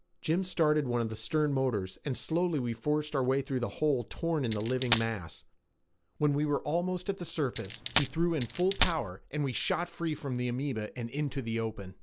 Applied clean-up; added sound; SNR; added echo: none; Coin (dropping); -3 dB; none.